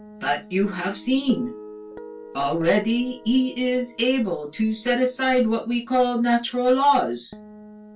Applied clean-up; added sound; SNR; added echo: none; Guitar; 20 dB; reverberation time 0.1 s.